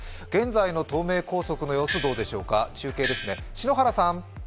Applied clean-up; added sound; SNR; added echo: none; Gong; 5 dB; none.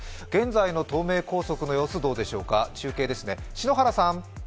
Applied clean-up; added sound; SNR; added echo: none; none; none; none.